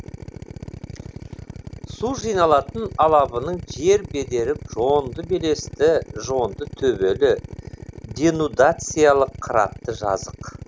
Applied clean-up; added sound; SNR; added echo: none; Drill; 14 dB; none.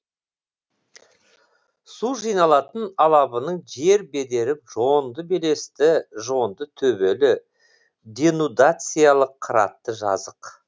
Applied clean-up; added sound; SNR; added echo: none; none; none; none.